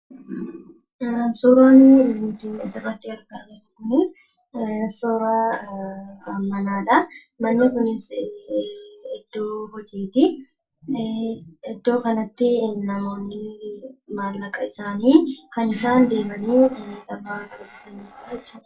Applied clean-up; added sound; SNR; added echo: neural separator model SepFormer DNS4.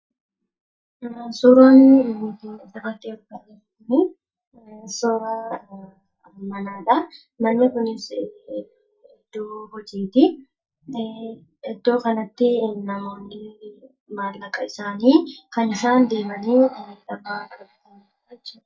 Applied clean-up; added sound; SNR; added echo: neural mask model DeepFilterNet 3.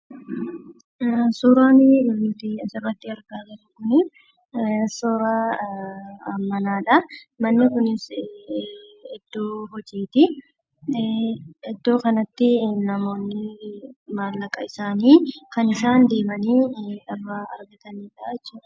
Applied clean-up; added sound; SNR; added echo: none; none; none; none.